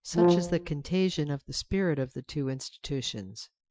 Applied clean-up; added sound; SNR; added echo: classical method Wiener filter.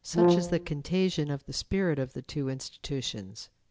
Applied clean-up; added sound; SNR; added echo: none; Brass instrument; -4 dB; none.